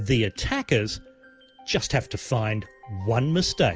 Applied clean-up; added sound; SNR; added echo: none; none; none; none.